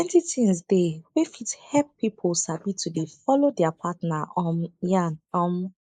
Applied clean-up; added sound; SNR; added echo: neural mask model Resemble Enhance denoiser.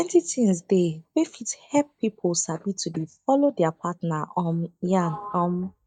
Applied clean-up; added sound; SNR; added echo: neural mask model DeepFilterNet 3.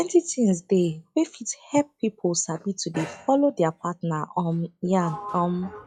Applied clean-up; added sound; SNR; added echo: classical method log-MMSE.